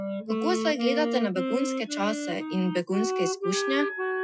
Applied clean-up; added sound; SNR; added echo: classical method Wiener filter.